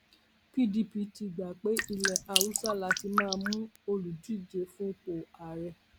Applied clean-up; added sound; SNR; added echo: none; Drip; -2 dB; none.